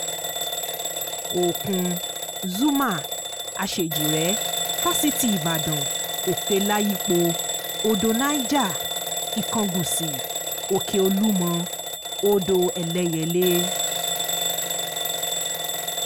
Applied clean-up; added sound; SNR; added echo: none; Alarm / Bell; 2 dB; none.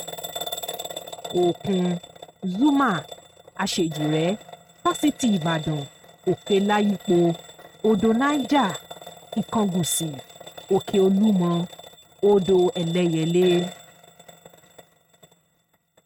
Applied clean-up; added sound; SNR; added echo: neural mask model RNNoise.